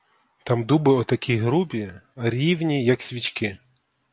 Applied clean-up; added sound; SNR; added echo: none; none; none; none.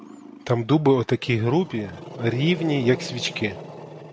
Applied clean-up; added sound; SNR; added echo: none; Growling; 14 dB; none.